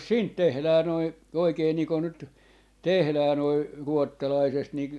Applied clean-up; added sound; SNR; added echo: none; none; none; none.